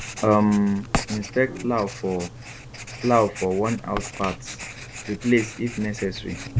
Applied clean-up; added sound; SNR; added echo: none; Writing; 10 dB; none.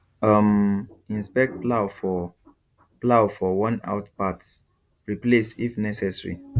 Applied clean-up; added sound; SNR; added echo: none; none; none; none.